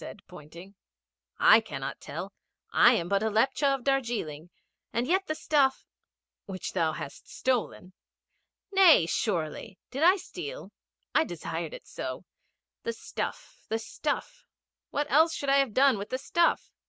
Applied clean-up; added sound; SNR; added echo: none; none; none; none.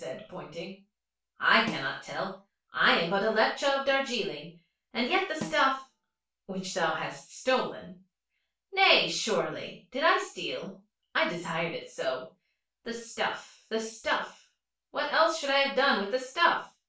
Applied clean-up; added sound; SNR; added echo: none; Snare drum; 13 dB; reverberation time 0.3 s.